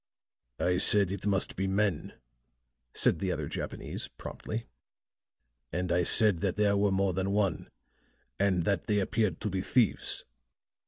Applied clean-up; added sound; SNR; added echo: none; none; none; none.